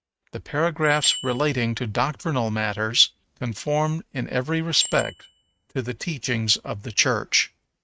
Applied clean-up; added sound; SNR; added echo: neural mask model RNNoise.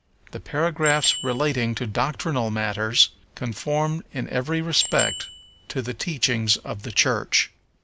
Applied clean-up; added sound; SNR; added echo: none; Bicycle bell; 12 dB; none.